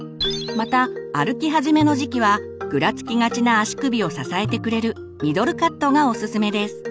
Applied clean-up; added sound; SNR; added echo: none; Tabla; 17 dB; none.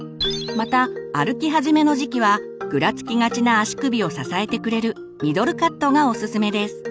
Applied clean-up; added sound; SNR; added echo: none; none; none; none.